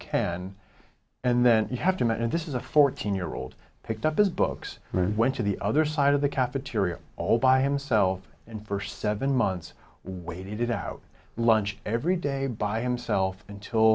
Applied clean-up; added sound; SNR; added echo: none; none; none; none.